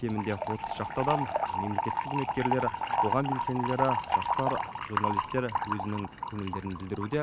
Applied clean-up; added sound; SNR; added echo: none; Fill (with liquid) / Trickle, dribble; -1 dB; none.